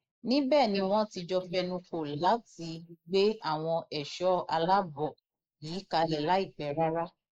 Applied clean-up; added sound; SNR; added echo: neural mask model Resemble Enhance denoiser.